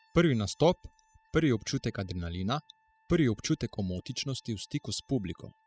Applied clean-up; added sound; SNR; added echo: classical method spectral subtraction.